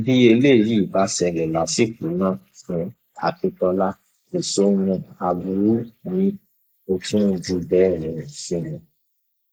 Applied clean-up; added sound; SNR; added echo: neural mask model Resemble Enhance denoiser.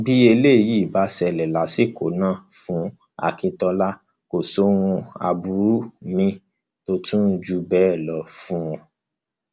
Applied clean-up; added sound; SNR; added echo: none; none; none; none.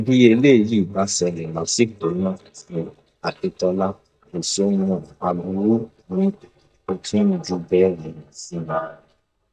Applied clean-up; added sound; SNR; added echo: neural mask model DeepFilterNet 3.